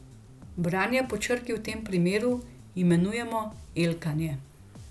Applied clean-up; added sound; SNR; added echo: none; Bass guitar; 19 dB; none.